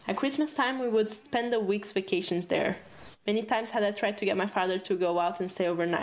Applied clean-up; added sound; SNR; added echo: none; none; none; none.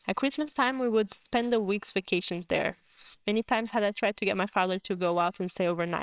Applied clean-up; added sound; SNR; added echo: neural separator model SepFormer WHAMR!.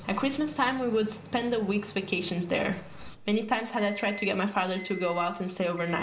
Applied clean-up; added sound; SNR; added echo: none; Microwave oven; 17 dB; reverberation time 0.4 s.